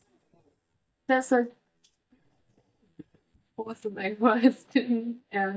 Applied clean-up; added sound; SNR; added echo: neural mask model DeepFilterNet 3.